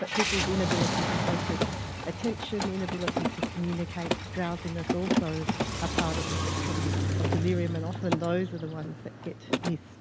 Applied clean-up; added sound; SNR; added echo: none; Mechanisms + Car; -3 dB; none.